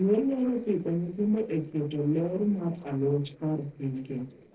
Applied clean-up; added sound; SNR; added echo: neural separator model SepFormer DNS4.